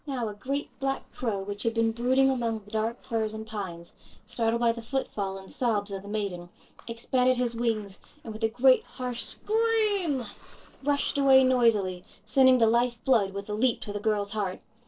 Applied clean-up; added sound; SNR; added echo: neural separator model SepFormer DNS4.